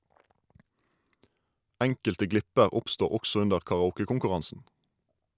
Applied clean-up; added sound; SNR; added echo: none; none; none; none.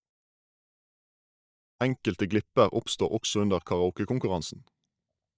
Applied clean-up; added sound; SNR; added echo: neural mask model DeepFilterNet 3.